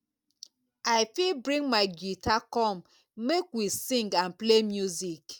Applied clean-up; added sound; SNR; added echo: none; none; none; none.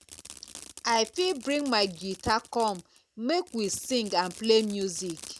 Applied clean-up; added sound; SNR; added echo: none; Fireworks; 18 dB; none.